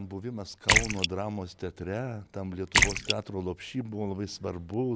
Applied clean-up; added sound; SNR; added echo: none; Splash, splatter; -3 dB; none.